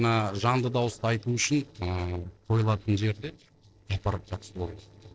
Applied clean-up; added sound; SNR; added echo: neural separator model SepFormer DNS4.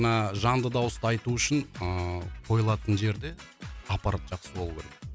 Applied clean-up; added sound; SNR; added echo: none; none; none; none.